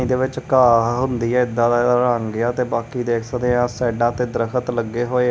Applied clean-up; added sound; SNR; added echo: none; none; none; none.